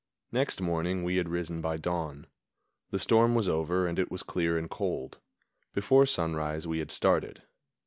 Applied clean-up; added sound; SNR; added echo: none; none; none; none.